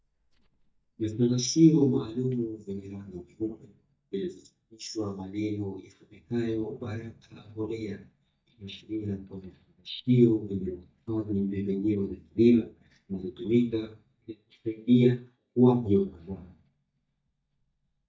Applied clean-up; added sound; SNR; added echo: neural mask model DeepFilterNet 3.